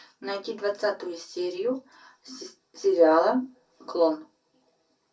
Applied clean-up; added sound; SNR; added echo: none; none; none; reverberation time 0.3 s.